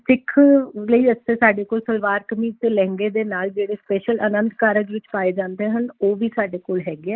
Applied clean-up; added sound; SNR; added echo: neural mask model Resemble Enhance denoiser.